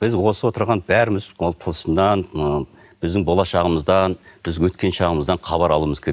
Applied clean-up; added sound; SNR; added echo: none; none; none; none.